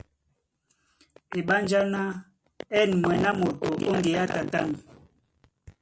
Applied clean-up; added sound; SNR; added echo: none; none; none; none.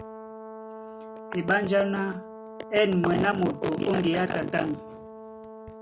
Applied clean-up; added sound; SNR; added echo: none; Brass instrument; 14 dB; none.